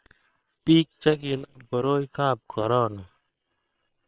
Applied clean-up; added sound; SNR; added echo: neural separator model SepFormer WHAM!.